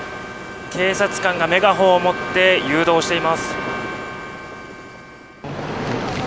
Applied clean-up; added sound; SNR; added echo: none; none; none; none.